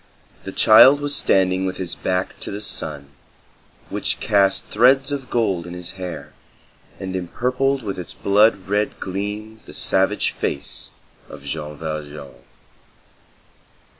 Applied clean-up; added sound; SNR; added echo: none; none; none; none.